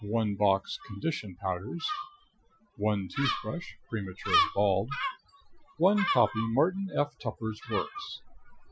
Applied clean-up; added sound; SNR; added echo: classical method Wiener filter.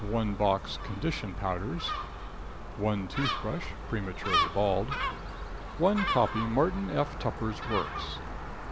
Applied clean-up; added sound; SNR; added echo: none; Gull, seagull; 3 dB; none.